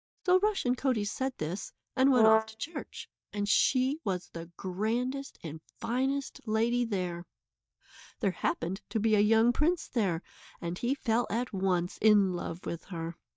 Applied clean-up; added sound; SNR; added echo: neural mask model DeepFilterNet 3.